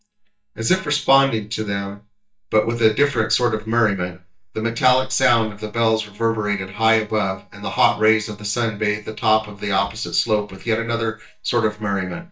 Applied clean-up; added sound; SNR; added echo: neural mask model DeepFilterNet 3.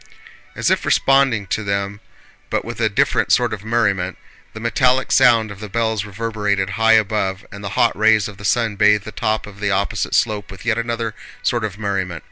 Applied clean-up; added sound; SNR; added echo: none; none; none; none.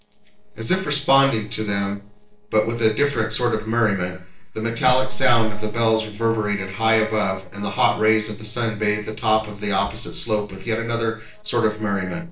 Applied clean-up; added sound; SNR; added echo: neural separator model SepFormer DNS4.